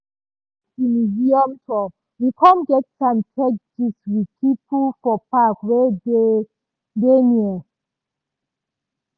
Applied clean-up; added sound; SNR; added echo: none; none; none; none.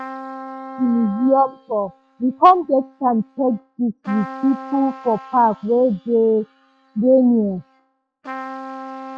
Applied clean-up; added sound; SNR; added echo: classical method log-MMSE.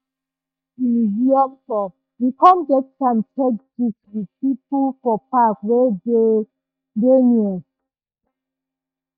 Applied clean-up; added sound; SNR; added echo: neural mask model DeepFilterNet 3.